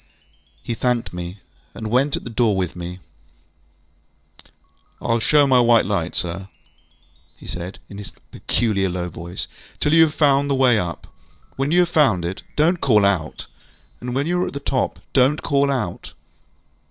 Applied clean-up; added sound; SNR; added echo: none; Wind chime / Percussion; 16 dB; none.